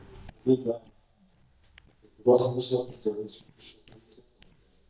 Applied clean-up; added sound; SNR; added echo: neural mask model DeepFilterNet 3.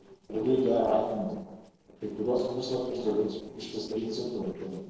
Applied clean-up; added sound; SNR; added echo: neural separator model SepFormer DNS4.